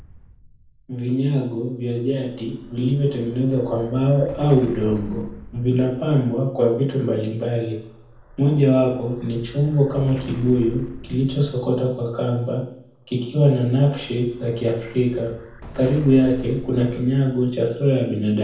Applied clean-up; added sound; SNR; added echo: none; Explosion; 20 dB; reverberation time 0.7 s.